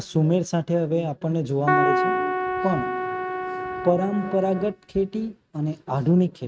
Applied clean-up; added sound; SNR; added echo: neural mask model RNNoise.